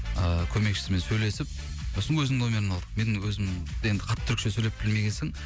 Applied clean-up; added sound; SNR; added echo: none; none; none; none.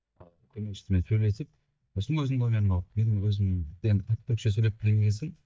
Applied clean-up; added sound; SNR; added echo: neural mask model DeepFilterNet 3.